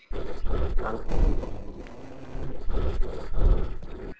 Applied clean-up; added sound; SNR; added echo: neural separator model SepFormer DNS4.